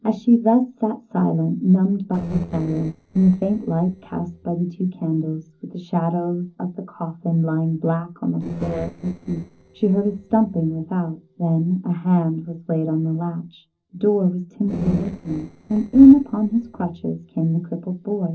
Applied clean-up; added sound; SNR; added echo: neural separator model SepFormer DNS4.